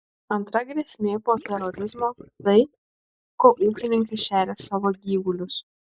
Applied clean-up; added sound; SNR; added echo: neural mask model Resemble Enhance denoiser.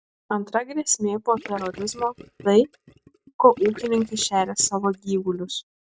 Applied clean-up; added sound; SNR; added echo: none; Gurgling / Liquid; 19 dB; none.